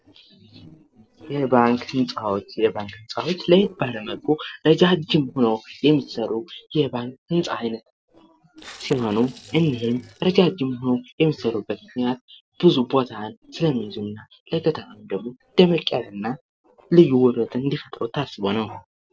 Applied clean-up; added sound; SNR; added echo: neural separator model SepFormer DNS4.